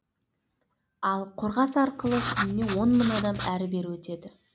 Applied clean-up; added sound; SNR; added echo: none; Writing; 5 dB; none.